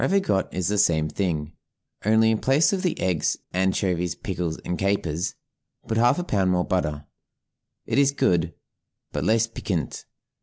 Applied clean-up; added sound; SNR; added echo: none; none; none; none.